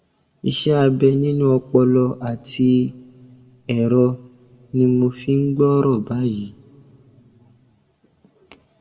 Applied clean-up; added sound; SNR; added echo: none; none; none; reverberation time 2.0 s.